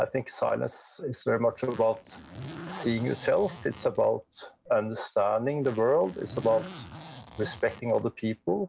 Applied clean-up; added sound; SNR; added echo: none; Zipper (clothing); 16 dB; none.